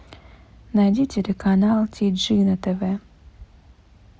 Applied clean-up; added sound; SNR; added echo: none; none; none; none.